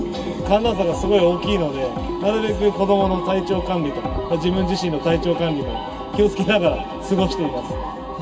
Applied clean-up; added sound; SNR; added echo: none; Knock; 20 dB; reverberation time 2.4 s.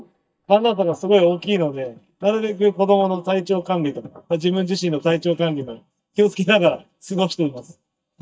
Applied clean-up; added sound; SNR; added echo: neural mask model DeepFilterNet 3.